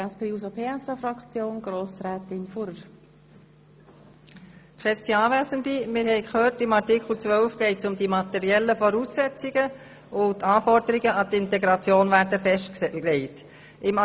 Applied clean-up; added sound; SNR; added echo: none; none; none; none.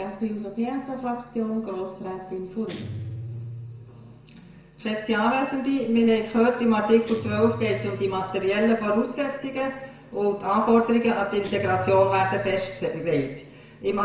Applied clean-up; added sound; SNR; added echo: none; Guitar; 16 dB; reverberation time 0.9 s.